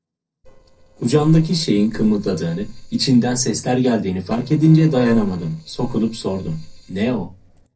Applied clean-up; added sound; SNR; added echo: neural separator model SepFormer DNS4.